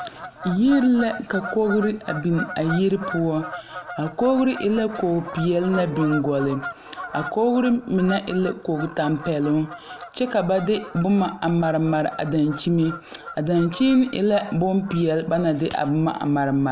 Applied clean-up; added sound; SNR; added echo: none; Bird vocalization, bird call, bird song / Fowl; 14 dB; none.